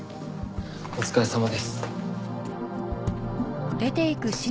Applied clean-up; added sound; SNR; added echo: none; none; none; none.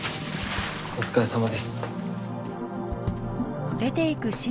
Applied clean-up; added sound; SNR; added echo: none; Bathtub (filling or washing) / Splash, splatter; 11 dB; none.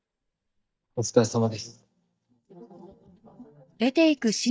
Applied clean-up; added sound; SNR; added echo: neural mask model DeepFilterNet 3.